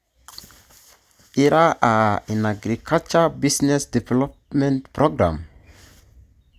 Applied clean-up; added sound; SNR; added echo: none; none; none; none.